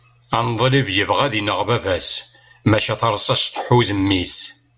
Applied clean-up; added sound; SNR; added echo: none; none; none; none.